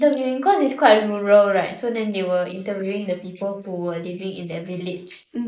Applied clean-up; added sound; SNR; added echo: neural mask model Resemble Enhance denoiser.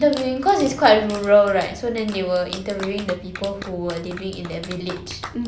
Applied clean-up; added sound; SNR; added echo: none; Clapping; 17 dB; none.